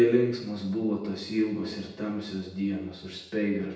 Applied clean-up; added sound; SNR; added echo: none; none; none; reverberation time 0.8 s.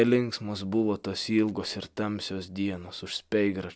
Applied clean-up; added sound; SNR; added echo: none; none; none; none.